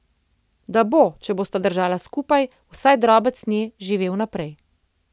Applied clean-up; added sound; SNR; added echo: none; none; none; none.